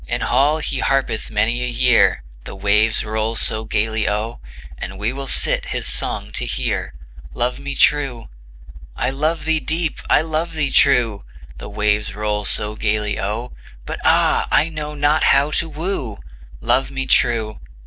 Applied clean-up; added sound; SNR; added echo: none; none; none; none.